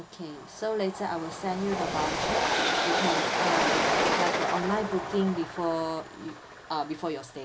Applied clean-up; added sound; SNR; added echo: none; Train; -2 dB; none.